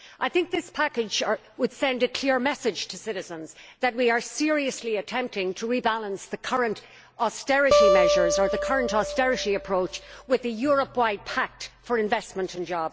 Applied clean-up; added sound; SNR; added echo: none; Acoustic guitar; -1 dB; none.